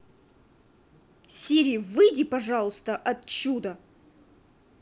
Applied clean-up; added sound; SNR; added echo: none; none; none; none.